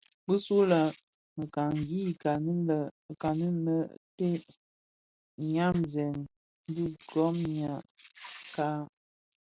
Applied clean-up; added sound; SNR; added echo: none; none; none; none.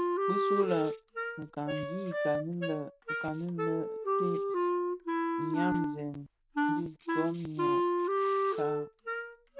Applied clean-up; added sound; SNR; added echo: none; Wind instrument, woodwind instrument; -5 dB; none.